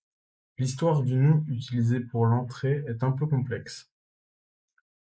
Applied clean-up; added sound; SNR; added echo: neural mask model Resemble Enhance denoiser.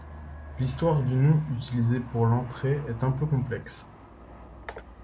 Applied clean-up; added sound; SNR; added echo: none; Aircraft; 16 dB; none.